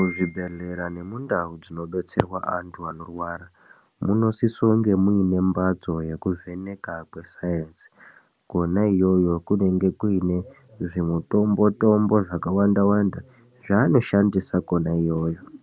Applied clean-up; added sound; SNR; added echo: none; none; none; none.